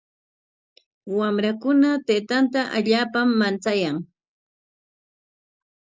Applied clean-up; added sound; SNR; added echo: none; none; none; none.